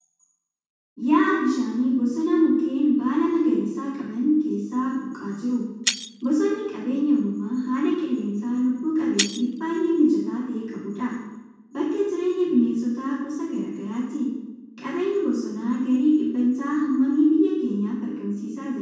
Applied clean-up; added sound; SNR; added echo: none; Shatter; 10 dB; reverberation time 1.1 s.